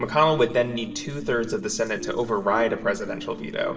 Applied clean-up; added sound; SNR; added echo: none; none; none; reverberation time 2.5 s.